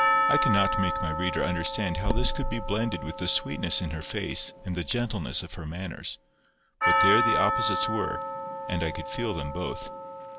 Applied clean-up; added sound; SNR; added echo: none; Percussion; 1 dB; none.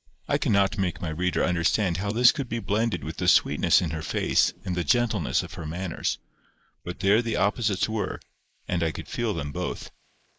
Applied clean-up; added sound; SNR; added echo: neural mask model Resemble Enhance denoiser.